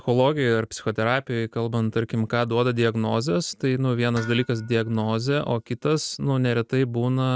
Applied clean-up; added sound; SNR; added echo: neural mask model RNNoise.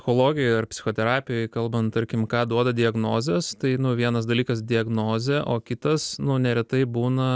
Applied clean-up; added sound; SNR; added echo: none; none; none; none.